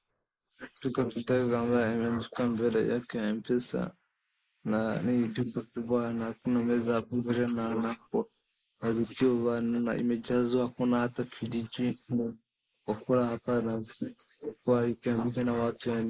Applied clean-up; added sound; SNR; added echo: neural mask model Resemble Enhance denoiser.